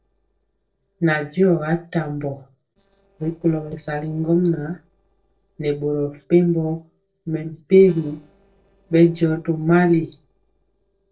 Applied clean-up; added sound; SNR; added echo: neural separator model SepFormer DNS4.